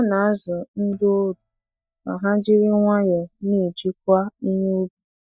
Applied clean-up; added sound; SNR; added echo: neural mask model DeepFilterNet 3.